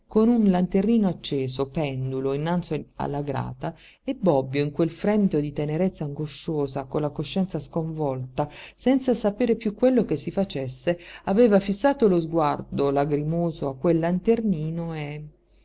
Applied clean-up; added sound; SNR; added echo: none; none; none; none.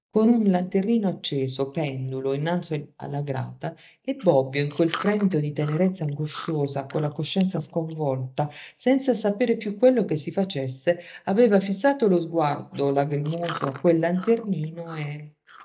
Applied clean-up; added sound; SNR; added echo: neural mask model DeepFilterNet 3.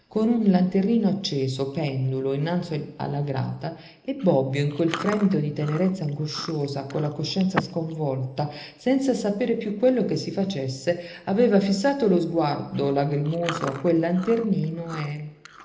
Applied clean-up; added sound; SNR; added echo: none; Chewing, mastication; 17 dB; reverberation time 0.8 s.